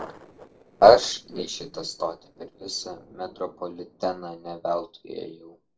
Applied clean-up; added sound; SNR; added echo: neural separator model SepFormer DNS4.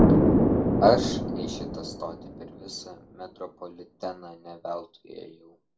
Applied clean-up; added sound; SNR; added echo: none; Explosion; -5 dB; reverberation time 0.2 s.